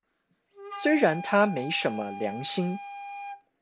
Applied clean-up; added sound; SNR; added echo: none; Wind instrument, woodwind instrument; 12 dB; none.